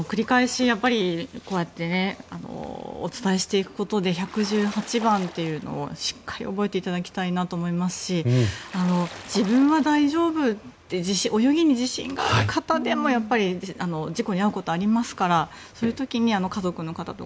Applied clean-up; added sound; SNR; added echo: none; Water / Splash, splatter; 17 dB; none.